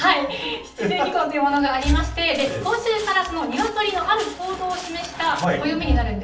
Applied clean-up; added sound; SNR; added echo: none; Walk, footsteps; 16 dB; reverberation time 0.4 s.